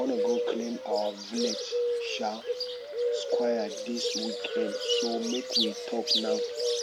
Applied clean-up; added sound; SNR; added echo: none; Bird; -3 dB; none.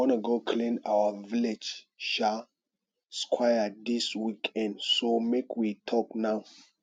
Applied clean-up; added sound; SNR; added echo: none; none; none; none.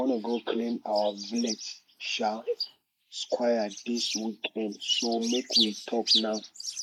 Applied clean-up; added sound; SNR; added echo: neural mask model Resemble Enhance denoiser.